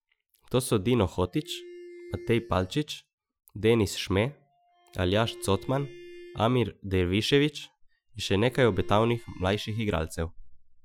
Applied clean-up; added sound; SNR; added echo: classical method Wiener filter.